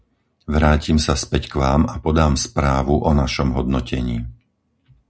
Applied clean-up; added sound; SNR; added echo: none; none; none; none.